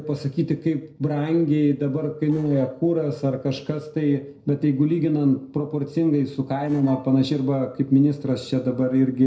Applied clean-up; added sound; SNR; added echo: neural separator model SepFormer DNS4.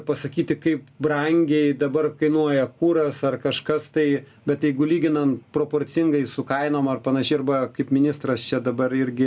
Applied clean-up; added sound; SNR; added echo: none; none; none; none.